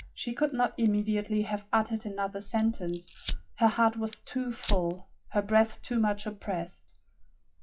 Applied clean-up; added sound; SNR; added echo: classical method WPE with log-MMSE.